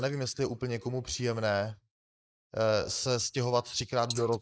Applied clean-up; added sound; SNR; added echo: neural mask model Resemble Enhance denoiser.